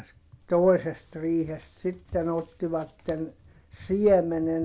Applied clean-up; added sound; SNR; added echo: none; none; none; none.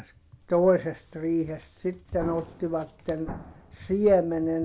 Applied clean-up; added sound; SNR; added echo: none; Explosion; 15 dB; none.